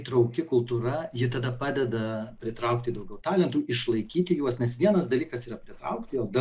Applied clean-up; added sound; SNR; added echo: neural mask model Resemble Enhance denoiser.